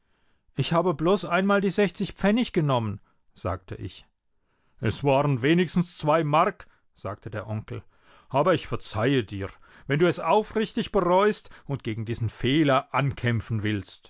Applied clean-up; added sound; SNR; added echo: none; none; none; none.